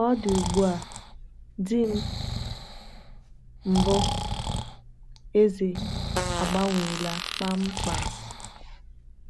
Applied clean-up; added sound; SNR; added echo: none; Fart + Breathing; 4 dB; none.